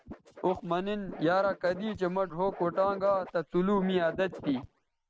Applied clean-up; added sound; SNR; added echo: neural mask model RNNoise.